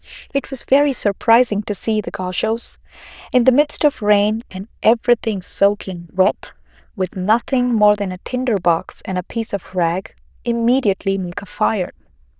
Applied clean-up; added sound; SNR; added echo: neural diffusion model UNIVERSE++.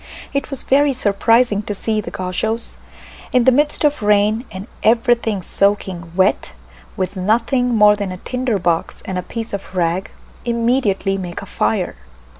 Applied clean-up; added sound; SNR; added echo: none; none; none; none.